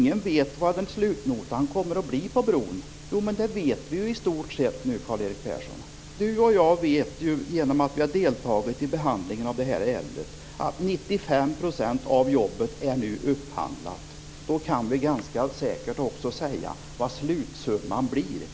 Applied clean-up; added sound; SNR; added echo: none; none; none; none.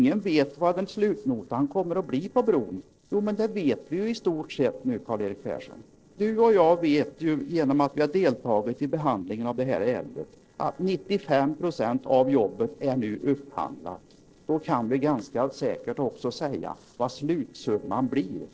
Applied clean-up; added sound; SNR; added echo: neural separator model SepFormer DNS4.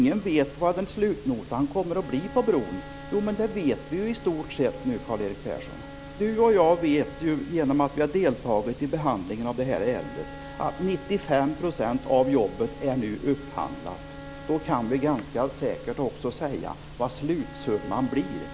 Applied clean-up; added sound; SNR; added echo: none; Bowed string instrument; 19 dB; none.